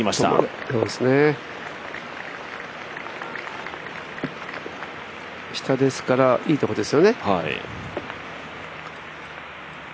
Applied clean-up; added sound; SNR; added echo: none; none; none; none.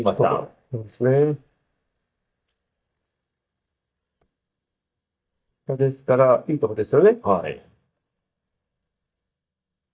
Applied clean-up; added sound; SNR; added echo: neural mask model DeepFilterNet 3.